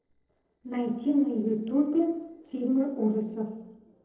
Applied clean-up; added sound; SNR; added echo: neural separator model SepFormer DNS4.